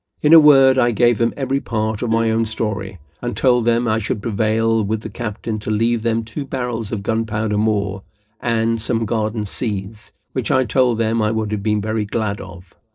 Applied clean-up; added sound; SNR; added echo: neural separator model SepFormer DNS4.